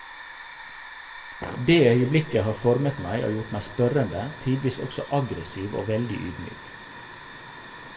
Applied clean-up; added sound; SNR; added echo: none; Hiss / Fire; 15 dB; reverberation time 0.7 s.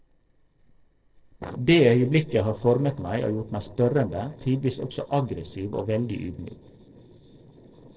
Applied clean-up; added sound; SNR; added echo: neural separator model SepFormer DNS4.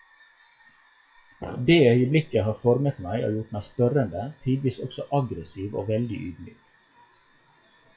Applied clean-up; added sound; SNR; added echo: classical method WPE with log-MMSE.